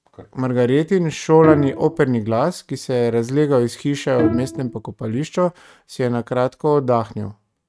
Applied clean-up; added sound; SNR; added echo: neural mask model RNNoise.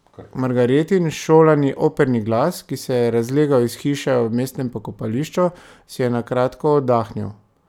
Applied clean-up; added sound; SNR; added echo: none; none; none; none.